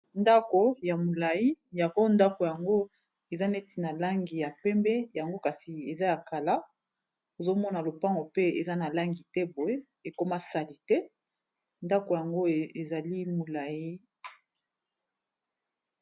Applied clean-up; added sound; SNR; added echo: none; none; none; none.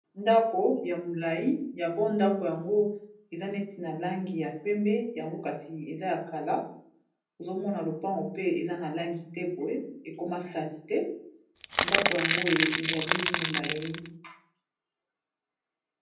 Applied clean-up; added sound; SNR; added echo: none; Crackle / Crushing; -1 dB; reverberation time 0.6 s.